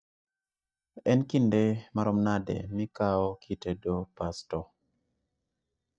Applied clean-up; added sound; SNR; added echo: neural mask model DeepFilterNet 3.